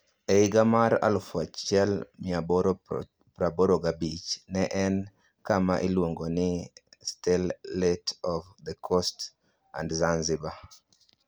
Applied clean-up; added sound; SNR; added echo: none; none; none; none.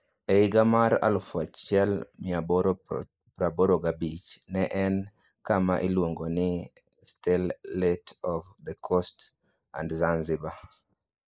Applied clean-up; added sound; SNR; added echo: neural mask model Resemble Enhance denoiser.